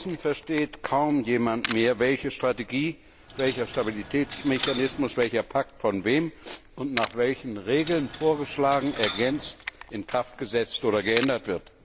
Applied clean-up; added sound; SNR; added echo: none; Coin (dropping) + Camera; 10 dB; none.